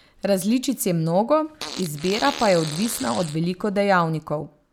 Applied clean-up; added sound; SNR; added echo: none; Fart; 12 dB; none.